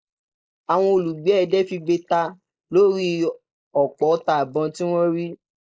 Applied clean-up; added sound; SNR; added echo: neural mask model Resemble Enhance denoiser.